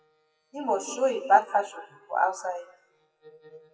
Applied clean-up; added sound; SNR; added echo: classical method WPE with log-MMSE.